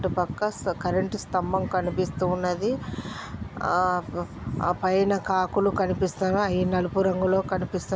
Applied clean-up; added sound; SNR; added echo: none; none; none; none.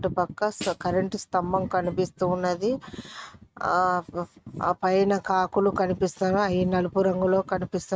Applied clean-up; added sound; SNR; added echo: neural mask model RNNoise.